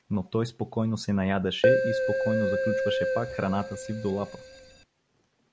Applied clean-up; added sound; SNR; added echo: none; Keyboard (musical); -3 dB; none.